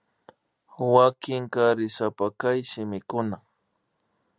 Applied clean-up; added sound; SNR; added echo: none; none; none; none.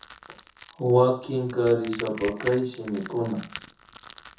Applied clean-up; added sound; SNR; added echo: none; Crushing; 14 dB; reverberation time 0.5 s.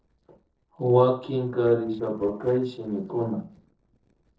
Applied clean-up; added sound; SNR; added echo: neural separator model SepFormer DNS4.